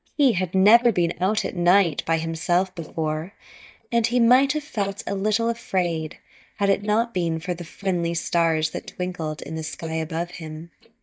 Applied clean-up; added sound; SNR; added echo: neural mask model DeepFilterNet 3.